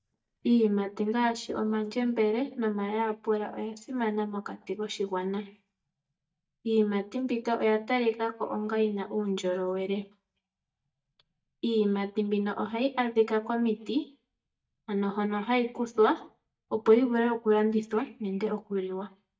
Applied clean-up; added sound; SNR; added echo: neural mask model DeepFilterNet 3.